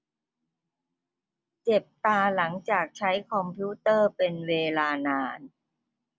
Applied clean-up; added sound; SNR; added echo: none; none; none; none.